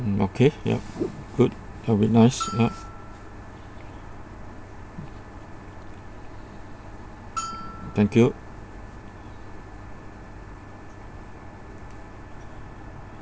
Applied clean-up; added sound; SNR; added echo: none; Bell; 13 dB; none.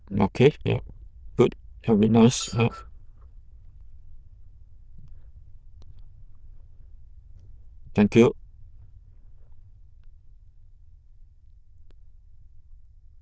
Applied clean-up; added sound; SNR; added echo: neural diffusion model UNIVERSE++.